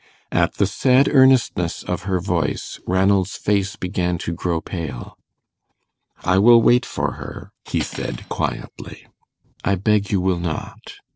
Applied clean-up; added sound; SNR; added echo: neural separator model SepFormer DNS4.